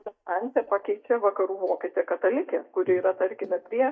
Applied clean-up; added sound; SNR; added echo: neural mask model DeepFilterNet 3.